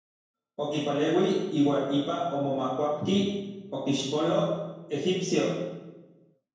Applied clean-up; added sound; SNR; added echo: none; none; none; reverberation time 1.0 s.